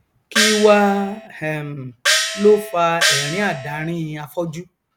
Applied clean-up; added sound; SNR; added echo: none; Gong; 2 dB; none.